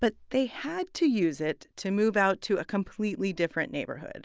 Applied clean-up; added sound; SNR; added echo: none; none; none; none.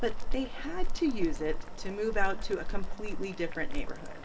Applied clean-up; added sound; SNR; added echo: none; Boiling; -5 dB; reverberation time 1.4 s.